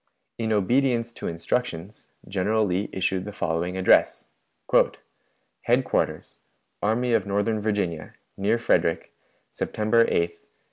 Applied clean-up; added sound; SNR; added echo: none; none; none; none.